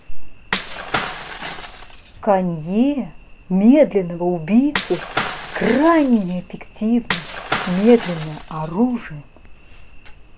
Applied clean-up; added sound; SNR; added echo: none; Shatter / Crushing; 8 dB; none.